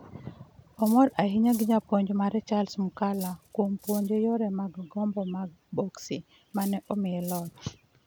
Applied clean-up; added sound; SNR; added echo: none; Cutlery, silverware; 19 dB; none.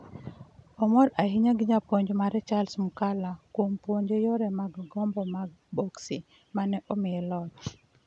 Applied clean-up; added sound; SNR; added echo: none; none; none; none.